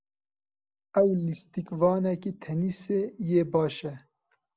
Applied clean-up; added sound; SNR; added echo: none; none; none; none.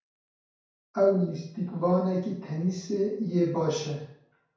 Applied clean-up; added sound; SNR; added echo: none; none; none; reverberation time 0.5 s.